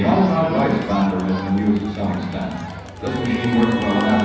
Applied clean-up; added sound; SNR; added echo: none; Crowd; 13 dB; reverberation time 1.1 s.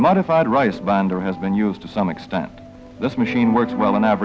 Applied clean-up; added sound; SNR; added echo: none; none; none; none.